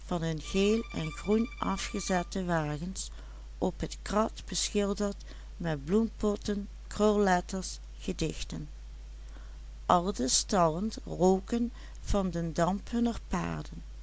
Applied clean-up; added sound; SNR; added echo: none; Bowed string instrument; 18 dB; none.